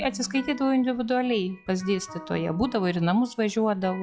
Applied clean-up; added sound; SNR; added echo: classical method log-MMSE.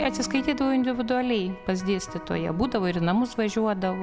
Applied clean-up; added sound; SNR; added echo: none; Electric guitar; 15 dB; none.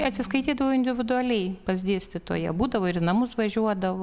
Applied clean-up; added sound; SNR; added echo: none; none; none; none.